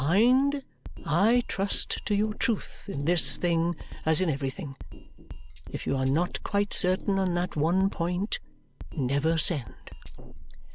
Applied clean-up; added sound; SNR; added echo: none; Drum kit; 10 dB; none.